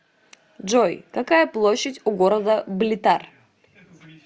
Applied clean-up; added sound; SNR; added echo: none; none; none; none.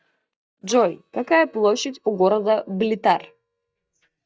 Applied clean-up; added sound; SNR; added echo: neural mask model DeepFilterNet 3.